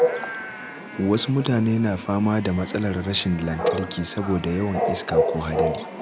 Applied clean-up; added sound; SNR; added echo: none; Bark / Chatter / Chirp, tweet / Livestock, farm animals, working animals; 3 dB; none.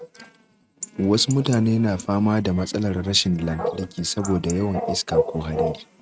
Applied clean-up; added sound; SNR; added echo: neural mask model RNNoise.